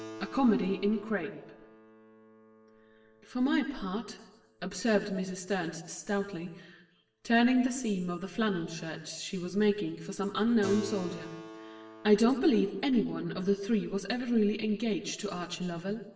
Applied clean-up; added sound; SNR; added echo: none; Keyboard (musical); 19 dB; reverberation time 1.1 s.